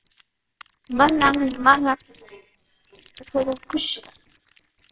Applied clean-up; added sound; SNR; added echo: neural separator model SepFormer WHAMR!.